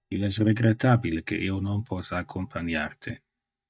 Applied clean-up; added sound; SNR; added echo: neural mask model DeepFilterNet 3.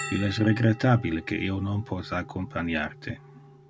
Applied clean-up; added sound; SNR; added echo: none; Bell; 16 dB; none.